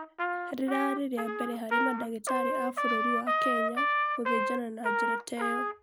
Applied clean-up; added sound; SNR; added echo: none; Trumpet; -4 dB; none.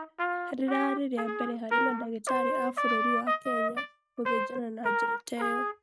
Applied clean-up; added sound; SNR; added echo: neural mask model RNNoise.